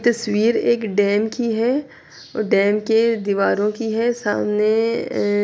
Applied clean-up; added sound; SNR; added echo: none; none; none; none.